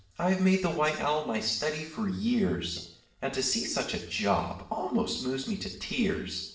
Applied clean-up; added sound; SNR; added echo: neural separator model SepFormer DNS4.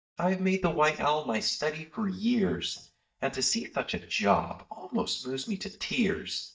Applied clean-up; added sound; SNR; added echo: neural mask model DeepFilterNet 3.